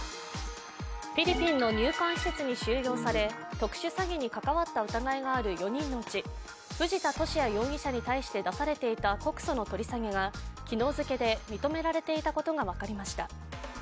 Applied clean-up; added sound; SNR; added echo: none; none; none; none.